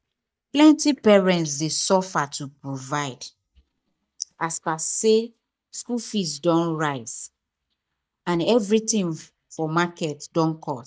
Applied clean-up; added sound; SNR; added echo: neural mask model DeepFilterNet 3.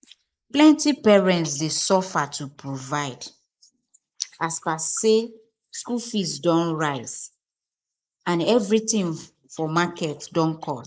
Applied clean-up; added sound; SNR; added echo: neural mask model Resemble Enhance denoiser.